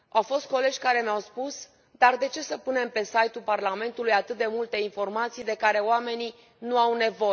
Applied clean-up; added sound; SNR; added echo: none; none; none; none.